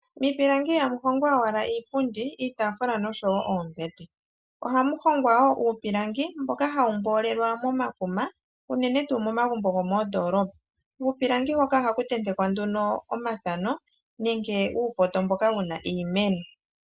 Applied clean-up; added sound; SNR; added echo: none; none; none; none.